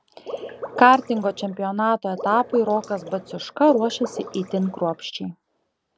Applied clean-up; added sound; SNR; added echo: none; Water / Liquid; 13 dB; none.